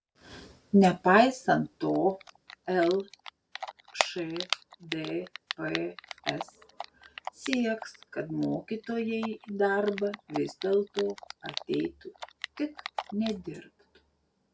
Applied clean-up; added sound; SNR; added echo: none; Typing; 12 dB; none.